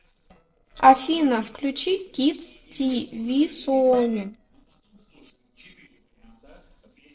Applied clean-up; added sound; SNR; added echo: neural separator model SepFormer DNS4.